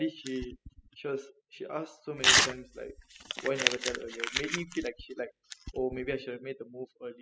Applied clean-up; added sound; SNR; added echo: classical method spectral subtraction.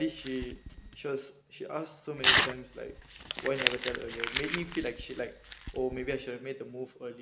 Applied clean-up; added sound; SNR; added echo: none; Crumpling, crinkling / Tearing; -3 dB; none.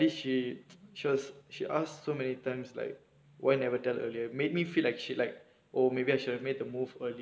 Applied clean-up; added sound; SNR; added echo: none; none; none; none.